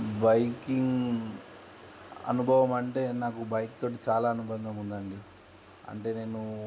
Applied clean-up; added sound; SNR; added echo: none; none; none; none.